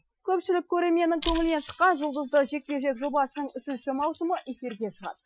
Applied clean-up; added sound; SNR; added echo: classical method Wiener filter.